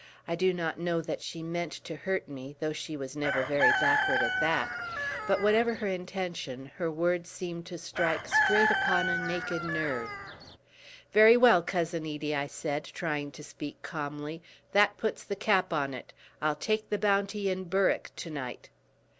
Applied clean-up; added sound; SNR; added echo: none; Chicken, rooster; 0 dB; none.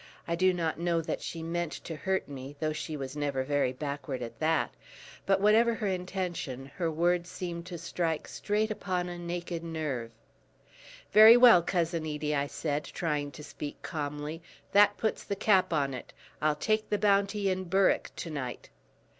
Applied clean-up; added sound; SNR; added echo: none; none; none; none.